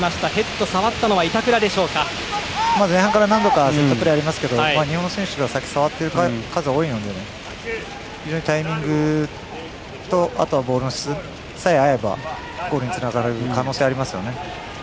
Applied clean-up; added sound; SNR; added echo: none; none; none; none.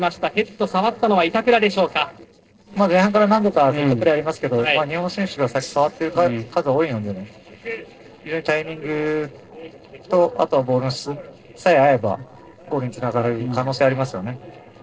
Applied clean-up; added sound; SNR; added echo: neural separator model SepFormer DNS4.